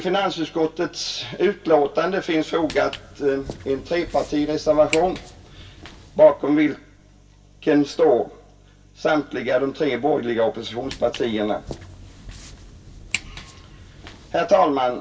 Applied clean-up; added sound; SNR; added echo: none; Walk, footsteps; 15 dB; reverberation time 0.2 s.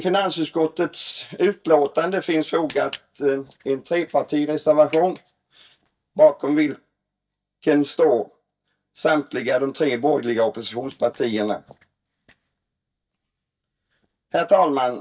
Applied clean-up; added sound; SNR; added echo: neural mask model DeepFilterNet 3.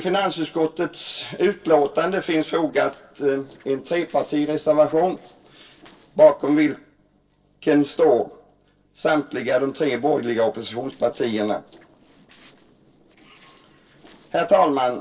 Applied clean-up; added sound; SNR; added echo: neural separator model SepFormer DNS4.